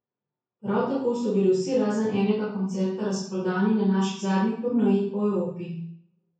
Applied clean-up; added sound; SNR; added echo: none; none; none; reverberation time 0.6 s.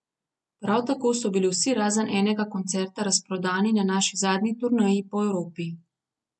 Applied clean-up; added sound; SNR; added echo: none; none; none; none.